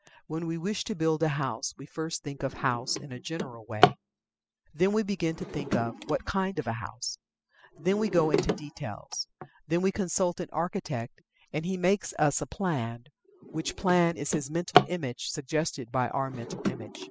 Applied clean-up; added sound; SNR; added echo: classical method spectral subtraction.